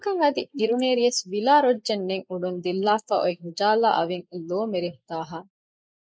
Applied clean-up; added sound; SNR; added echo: neural mask model Resemble Enhance denoiser.